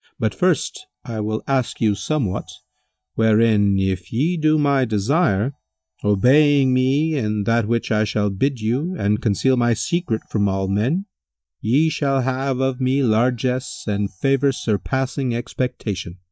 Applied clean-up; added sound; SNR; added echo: neural mask model DeepFilterNet 3.